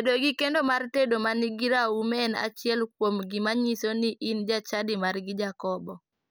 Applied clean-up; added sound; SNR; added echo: none; none; none; none.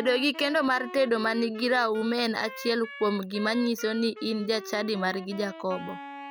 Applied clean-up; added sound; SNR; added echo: none; Wind instrument, woodwind instrument; 14 dB; none.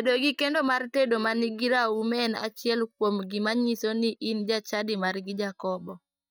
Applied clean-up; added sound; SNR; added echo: neural mask model DeepFilterNet 3.